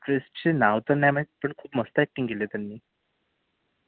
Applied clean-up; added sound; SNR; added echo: none; none; none; none.